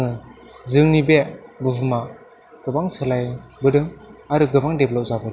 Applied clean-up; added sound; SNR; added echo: none; none; none; none.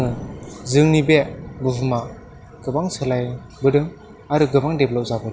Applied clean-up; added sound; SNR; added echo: none; Thunder; 18 dB; none.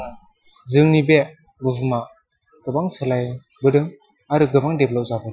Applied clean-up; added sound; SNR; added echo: classical method Wiener filter.